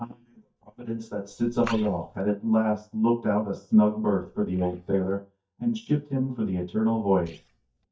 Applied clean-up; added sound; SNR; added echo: neural mask model DeepFilterNet 3.